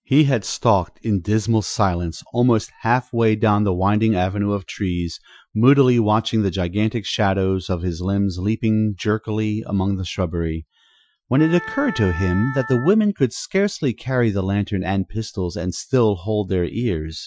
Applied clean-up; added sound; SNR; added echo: classical method Wiener filter.